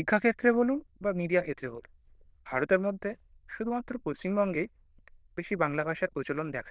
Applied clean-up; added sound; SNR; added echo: neural diffusion model UNIVERSE++.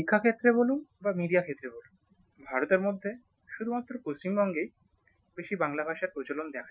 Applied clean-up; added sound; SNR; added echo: classical method Wiener filter.